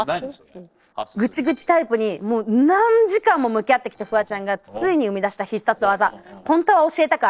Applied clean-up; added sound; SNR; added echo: neural separator model SepFormer DNS4.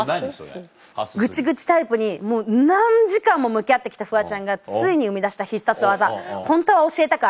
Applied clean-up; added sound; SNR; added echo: none; none; none; none.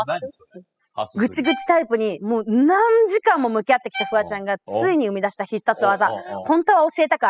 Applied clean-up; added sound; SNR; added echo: classical method spectral subtraction.